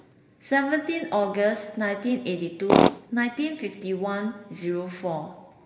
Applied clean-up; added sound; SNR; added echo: none; Tools; 2 dB; reverberation time 2.4 s.